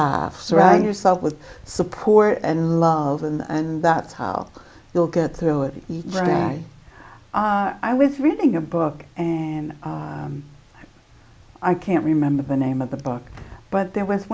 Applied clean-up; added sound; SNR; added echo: none; none; none; none.